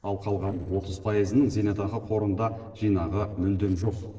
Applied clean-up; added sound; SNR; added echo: neural separator model SepFormer DNS4.